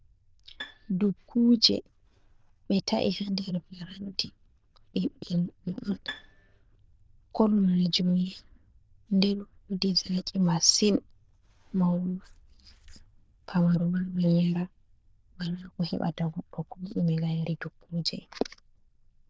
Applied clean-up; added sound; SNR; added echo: neural diffusion model UNIVERSE++.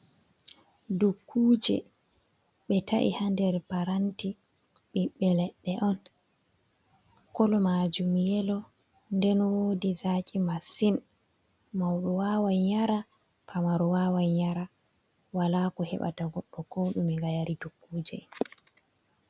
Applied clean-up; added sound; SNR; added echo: none; none; none; none.